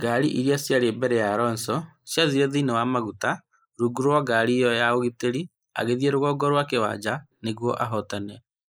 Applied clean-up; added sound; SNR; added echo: neural mask model Resemble Enhance denoiser.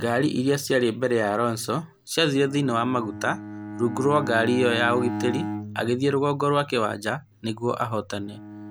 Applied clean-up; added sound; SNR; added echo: none; Bowed string instrument; 11 dB; none.